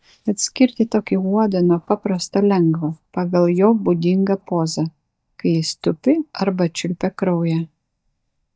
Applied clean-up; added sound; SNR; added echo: neural mask model DeepFilterNet 3.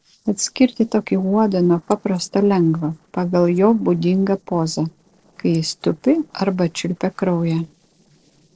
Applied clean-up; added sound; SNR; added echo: neural separator model SepFormer DNS4.